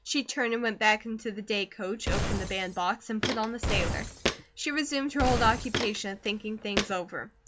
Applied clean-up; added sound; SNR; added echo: none; Glass + Walk, footsteps; 2 dB; none.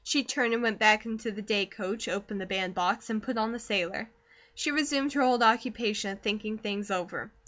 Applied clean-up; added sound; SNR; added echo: none; none; none; none.